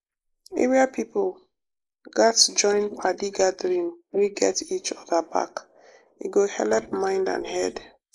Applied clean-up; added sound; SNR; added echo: neural mask model Resemble Enhance denoiser.